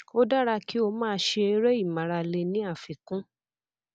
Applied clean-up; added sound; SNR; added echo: none; none; none; none.